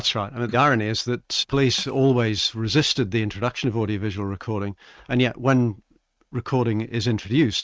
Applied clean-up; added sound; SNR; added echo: neural mask model RNNoise.